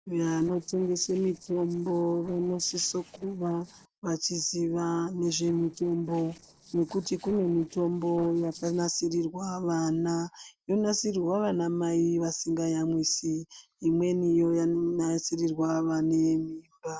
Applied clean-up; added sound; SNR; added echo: neural separator model SepFormer DNS4.